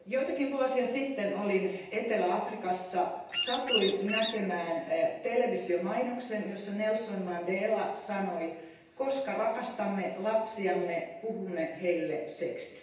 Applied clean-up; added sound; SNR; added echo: none; Bird vocalization, bird call, bird song; 2 dB; reverberation time 0.9 s.